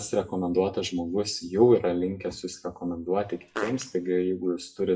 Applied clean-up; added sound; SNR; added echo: classical method WPE with log-MMSE.